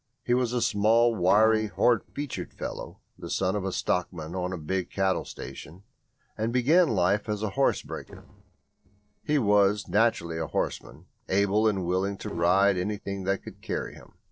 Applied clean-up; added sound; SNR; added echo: neural separator model SepFormer DNS4.